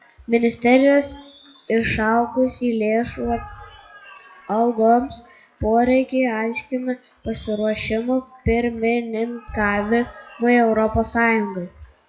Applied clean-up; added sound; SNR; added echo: classical method WPE with log-MMSE.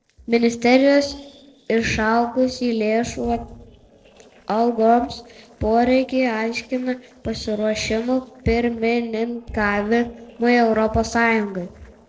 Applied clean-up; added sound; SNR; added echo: neural separator model SepFormer DNS4.